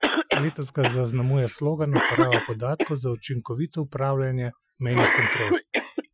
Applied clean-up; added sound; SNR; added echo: classical method Wiener filter.